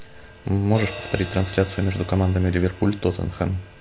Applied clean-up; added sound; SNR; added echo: none; Crash cymbal; 17 dB; none.